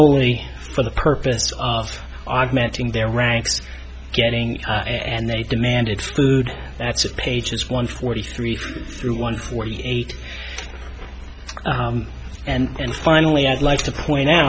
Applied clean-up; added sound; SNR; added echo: none; none; none; none.